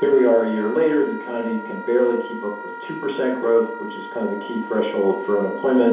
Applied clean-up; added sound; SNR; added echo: none; Wind instrument, woodwind instrument; 13 dB; reverberation time 2.8 s.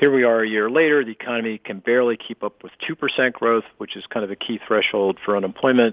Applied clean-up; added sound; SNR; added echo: none; none; none; none.